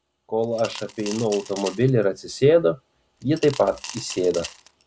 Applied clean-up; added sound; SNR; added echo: none; Coin (dropping) / Glass; 16 dB; none.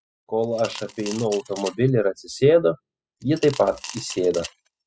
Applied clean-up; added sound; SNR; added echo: classical method spectral subtraction.